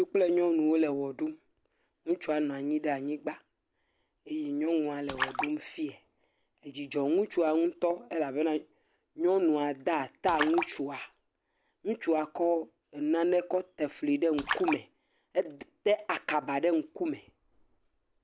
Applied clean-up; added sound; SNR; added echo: none; Splash, splatter; 9 dB; none.